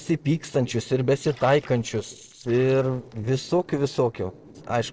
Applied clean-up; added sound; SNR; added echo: neural separator model SepFormer DNS4.